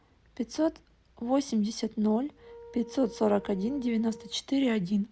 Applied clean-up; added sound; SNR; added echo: none; Wind instrument, woodwind instrument; 19 dB; none.